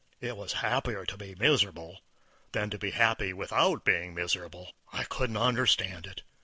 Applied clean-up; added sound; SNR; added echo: none; none; none; none.